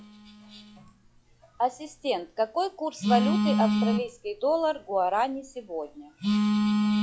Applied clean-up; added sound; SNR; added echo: classical method log-MMSE.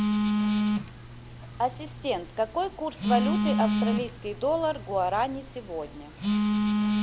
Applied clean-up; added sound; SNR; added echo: none; Telephone; -3 dB; none.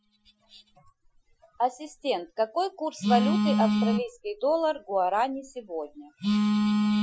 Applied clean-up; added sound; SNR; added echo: classical method Wiener filter.